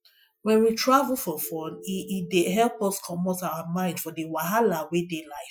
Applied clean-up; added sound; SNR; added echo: classical method Wiener filter.